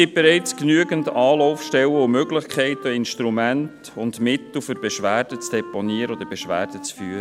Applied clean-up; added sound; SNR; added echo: none; Wind instrument, woodwind instrument; 17 dB; none.